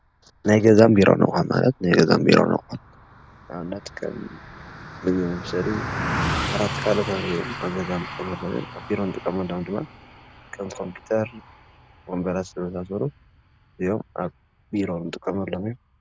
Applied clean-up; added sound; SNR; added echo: none; Car passing by; 11 dB; none.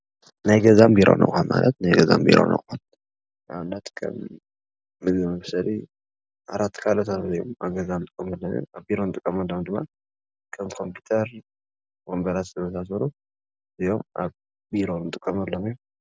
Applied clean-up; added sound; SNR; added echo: none; none; none; none.